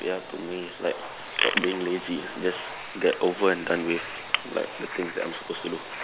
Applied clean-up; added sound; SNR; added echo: none; Domestic sounds, home sounds; 13 dB; none.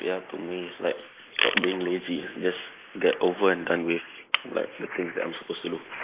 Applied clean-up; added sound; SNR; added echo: neural mask model Resemble Enhance denoiser.